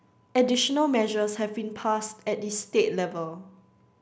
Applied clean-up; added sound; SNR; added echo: none; none; none; none.